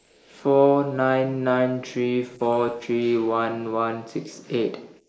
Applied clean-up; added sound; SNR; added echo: neural mask model Resemble Enhance denoiser.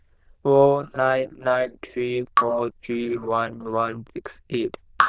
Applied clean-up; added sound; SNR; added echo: neural diffusion model UNIVERSE++.